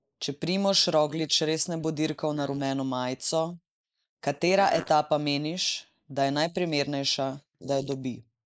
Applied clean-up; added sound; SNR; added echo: neural mask model Resemble Enhance denoiser.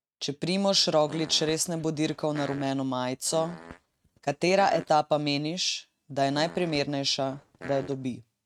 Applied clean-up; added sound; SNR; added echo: neural mask model RNNoise.